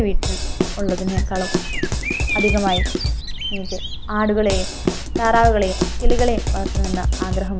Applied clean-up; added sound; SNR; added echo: none; Bird vocalization, bird call, bird song + Drum kit; -2 dB; none.